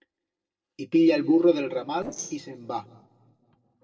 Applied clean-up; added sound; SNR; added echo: neural separator model SepFormer DNS4.